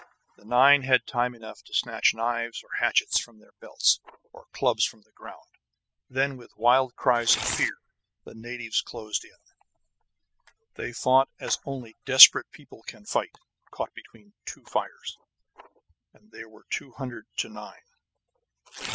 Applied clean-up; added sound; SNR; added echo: classical method spectral subtraction.